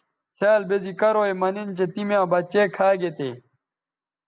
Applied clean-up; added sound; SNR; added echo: none; none; none; none.